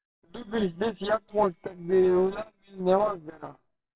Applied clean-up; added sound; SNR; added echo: neural separator model SepFormer WHAMR!.